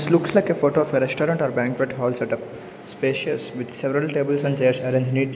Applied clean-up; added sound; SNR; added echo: none; none; none; none.